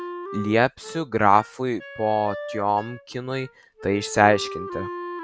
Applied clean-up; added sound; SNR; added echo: none; Wind instrument, woodwind instrument; 12 dB; none.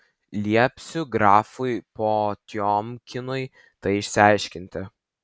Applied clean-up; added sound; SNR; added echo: none; none; none; none.